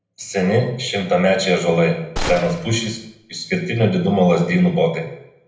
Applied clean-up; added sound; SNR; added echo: none; Gunshot, gunfire; 9 dB; reverberation time 0.7 s.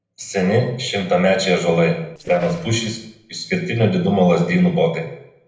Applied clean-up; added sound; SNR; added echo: neural separator model SepFormer DNS4.